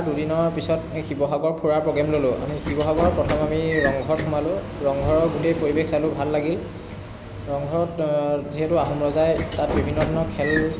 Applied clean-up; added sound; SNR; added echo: none; Sliding door / Train; 7 dB; none.